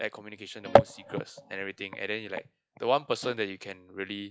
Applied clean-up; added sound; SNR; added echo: classical method log-MMSE.